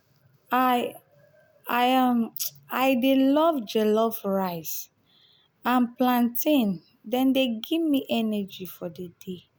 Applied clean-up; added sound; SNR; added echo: none; none; none; none.